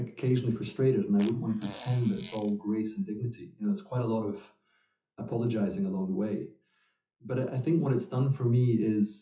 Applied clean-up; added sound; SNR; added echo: classical method WPE with log-MMSE.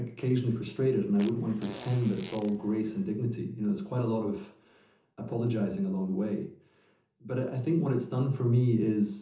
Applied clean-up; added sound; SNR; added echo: none; Fart; 17 dB; reverberation time 0.6 s.